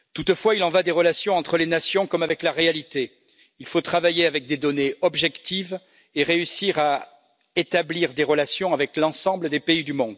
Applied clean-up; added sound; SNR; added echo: none; none; none; none.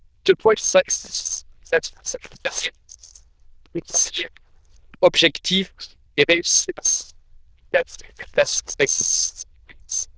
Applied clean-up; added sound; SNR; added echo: neural diffusion model UNIVERSE++.